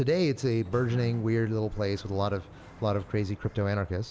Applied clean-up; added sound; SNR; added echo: none; Sliding door; 19 dB; none.